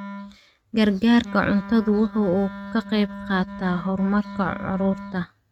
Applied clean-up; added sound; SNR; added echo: neural mask model RNNoise.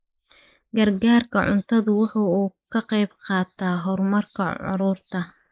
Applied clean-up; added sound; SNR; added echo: neural mask model Resemble Enhance denoiser.